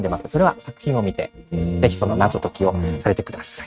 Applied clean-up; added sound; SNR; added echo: neural mask model RNNoise.